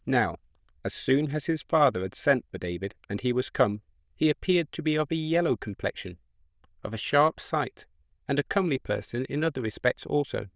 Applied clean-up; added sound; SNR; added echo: neural diffusion model UNIVERSE++.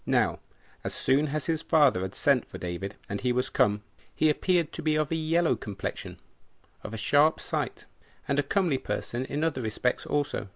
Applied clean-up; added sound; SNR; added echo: none; none; none; none.